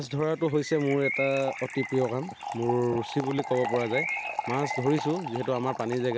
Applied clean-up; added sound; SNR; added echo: none; Bird + Fill (with liquid) / Trickle, dribble; 7 dB; none.